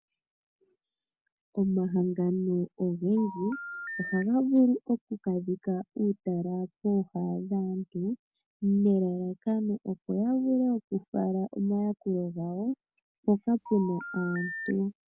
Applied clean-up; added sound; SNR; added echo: none; Telephone; 10 dB; none.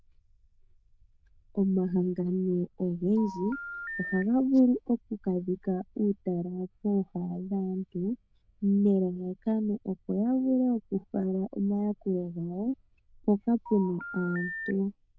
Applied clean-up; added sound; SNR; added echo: neural diffusion model UNIVERSE++.